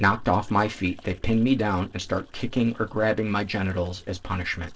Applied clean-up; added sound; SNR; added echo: neural separator model SepFormer DNS4.